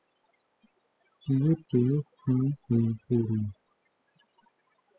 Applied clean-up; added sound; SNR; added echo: classical method spectral subtraction.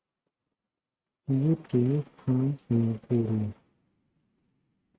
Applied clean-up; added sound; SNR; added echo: neural mask model RNNoise.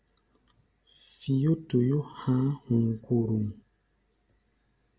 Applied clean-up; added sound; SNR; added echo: none; none; none; none.